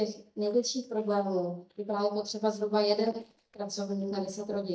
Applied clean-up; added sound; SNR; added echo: neural mask model DeepFilterNet 3.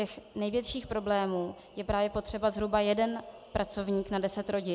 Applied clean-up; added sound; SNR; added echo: none; none; none; none.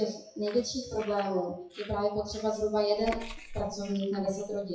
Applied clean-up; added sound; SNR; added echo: classical method WPE with log-MMSE.